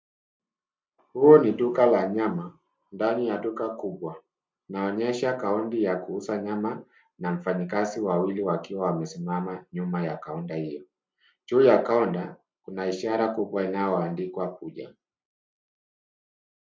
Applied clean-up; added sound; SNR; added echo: none; none; none; none.